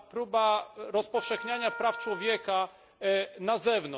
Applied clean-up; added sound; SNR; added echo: none; Wind instrument, woodwind instrument; 12 dB; none.